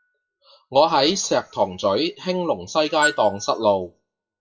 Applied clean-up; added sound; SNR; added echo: classical method WPE with log-MMSE.